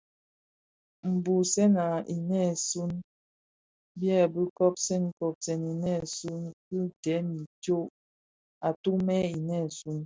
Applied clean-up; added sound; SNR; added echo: none; none; none; none.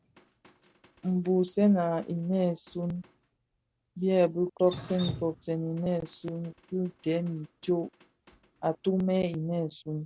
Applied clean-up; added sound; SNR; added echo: none; Drip; 19 dB; none.